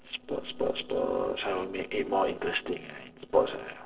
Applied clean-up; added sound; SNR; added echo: neural separator model SepFormer DNS4.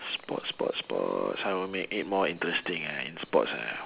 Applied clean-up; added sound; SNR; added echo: none; none; none; none.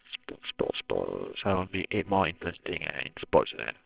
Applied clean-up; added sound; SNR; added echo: neural separator model SepFormer WHAMR!.